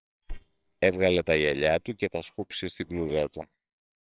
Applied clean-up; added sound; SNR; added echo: neural separator model SepFormer WHAMR!.